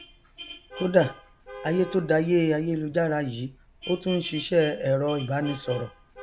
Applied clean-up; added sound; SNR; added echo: none; Vehicle horn, car horn, honking; 16 dB; none.